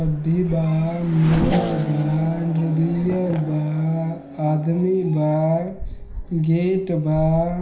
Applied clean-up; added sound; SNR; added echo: none; Race car, auto racing / Accelerating, revving, vroom; 9 dB; reverberation time 0.5 s.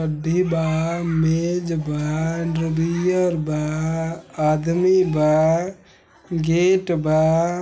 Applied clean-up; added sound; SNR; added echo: none; none; none; none.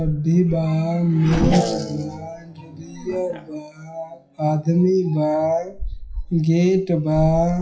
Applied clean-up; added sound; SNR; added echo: classical method WPE with log-MMSE.